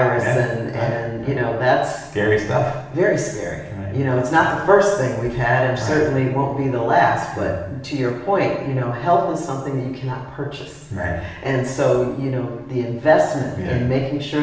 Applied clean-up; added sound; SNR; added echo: none; none; none; reverberation time 0.9 s.